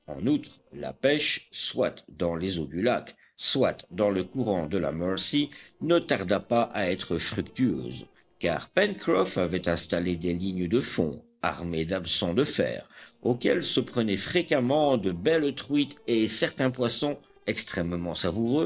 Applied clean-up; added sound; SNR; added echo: neural separator model SepFormer DNS4.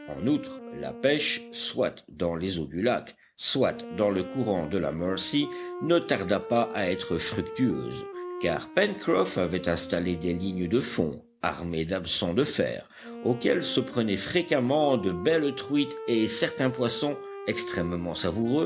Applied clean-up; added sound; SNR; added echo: none; Wind instrument, woodwind instrument; 13 dB; none.